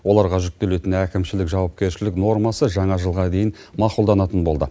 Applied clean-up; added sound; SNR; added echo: none; none; none; none.